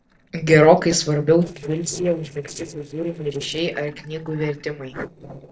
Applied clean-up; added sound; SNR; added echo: neural separator model SepFormer DNS4.